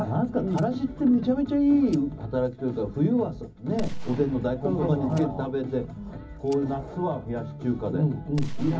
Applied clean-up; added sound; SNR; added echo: none; Gunshot, gunfire; 13 dB; reverberation time 0.4 s.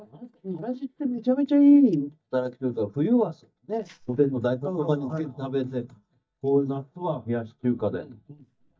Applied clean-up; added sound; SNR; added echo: neural mask model DeepFilterNet 3.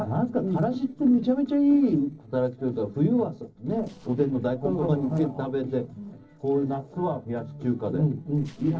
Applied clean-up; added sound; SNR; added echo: neural separator model SepFormer DNS4.